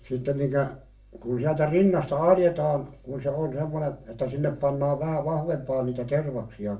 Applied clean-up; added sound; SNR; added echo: none; none; none; reverberation time 0.3 s.